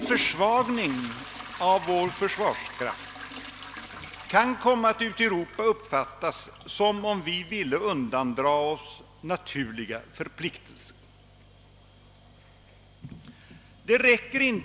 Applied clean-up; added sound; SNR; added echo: none; Trickle, dribble / Toilet flush / Hiss; 15 dB; none.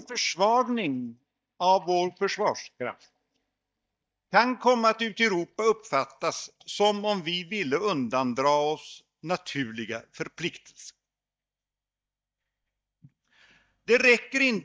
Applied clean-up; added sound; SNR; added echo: neural mask model DeepFilterNet 3.